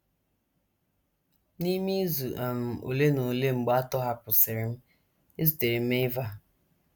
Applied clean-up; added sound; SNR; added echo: none; none; none; none.